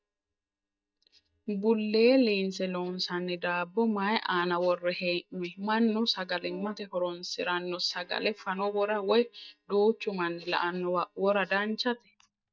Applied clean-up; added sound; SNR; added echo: neural mask model DeepFilterNet 3.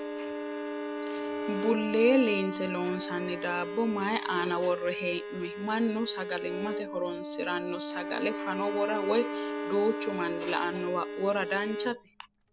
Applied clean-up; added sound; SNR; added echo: none; Wind instrument, woodwind instrument + Bowed string instrument; 5 dB; none.